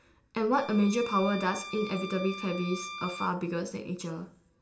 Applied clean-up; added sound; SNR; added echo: none; Bowed string instrument; 12 dB; reverberation time 0.5 s.